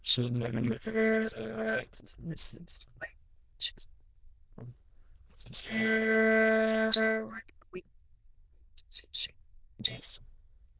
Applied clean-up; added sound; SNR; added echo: neural diffusion model UNIVERSE++.